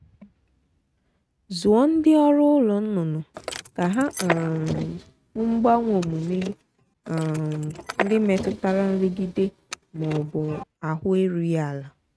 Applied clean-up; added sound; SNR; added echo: neural mask model RNNoise.